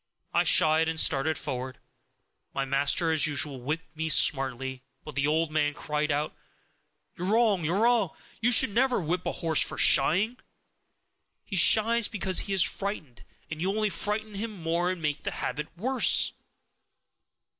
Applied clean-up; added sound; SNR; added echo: none; none; none; none.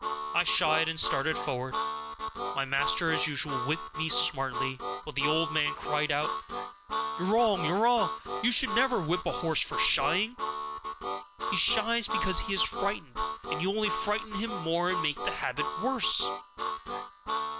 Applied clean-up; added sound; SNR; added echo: none; Harmonica; 4 dB; none.